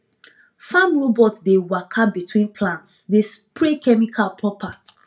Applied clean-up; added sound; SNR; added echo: none; none; none; reverberation time 0.2 s.